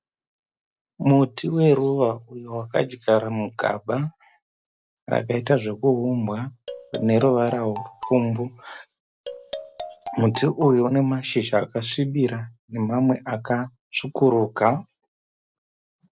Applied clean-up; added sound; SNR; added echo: neural separator model SepFormer DNS4.